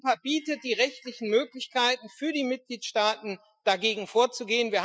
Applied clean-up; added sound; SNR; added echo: classical method Wiener filter.